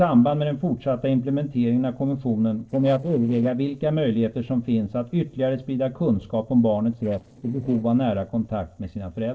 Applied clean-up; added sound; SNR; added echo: neural separator model SepFormer DNS4.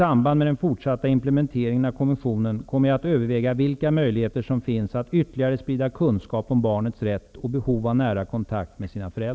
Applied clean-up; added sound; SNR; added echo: none; none; none; none.